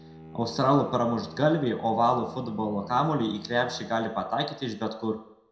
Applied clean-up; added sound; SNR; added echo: none; Bowed string instrument; 18 dB; reverberation time 0.6 s.